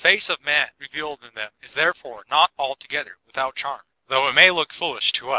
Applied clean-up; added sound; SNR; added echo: none; none; none; none.